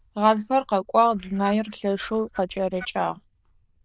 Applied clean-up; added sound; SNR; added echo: neural diffusion model UNIVERSE++.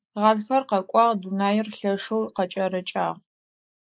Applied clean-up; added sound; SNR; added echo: neural mask model Resemble Enhance denoiser.